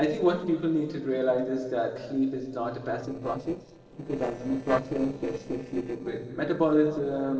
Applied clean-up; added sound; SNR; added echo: neural separator model SepFormer DNS4.